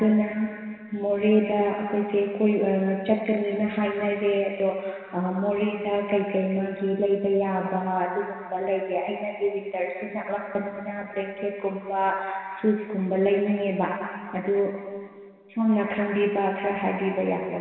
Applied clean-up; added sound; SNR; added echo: none; none; none; reverberation time 2.2 s.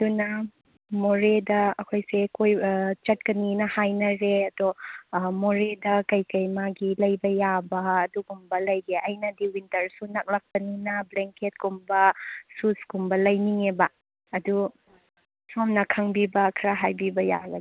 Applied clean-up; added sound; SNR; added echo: none; none; none; none.